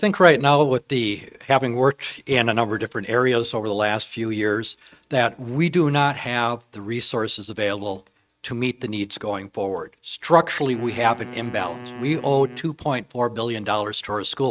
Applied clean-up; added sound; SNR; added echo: neural mask model RNNoise.